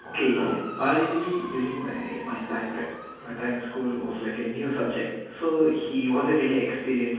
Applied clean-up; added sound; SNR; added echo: none; Motor vehicle (road) / Siren; 16 dB; reverberation time 1.3 s.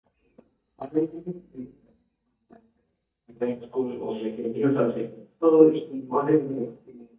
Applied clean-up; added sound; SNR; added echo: neural mask model DeepFilterNet 3.